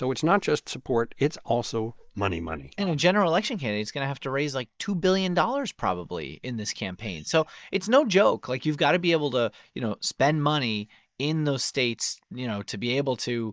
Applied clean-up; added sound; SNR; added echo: neural mask model DeepFilterNet 3.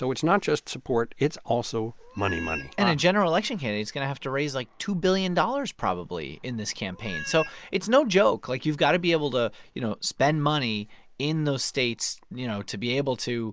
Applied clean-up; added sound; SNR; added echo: none; Meow; 12 dB; none.